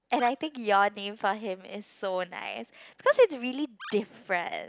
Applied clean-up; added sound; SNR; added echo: neural mask model Resemble Enhance denoiser.